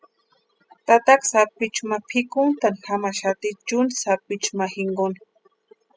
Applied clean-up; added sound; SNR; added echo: classical method spectral subtraction.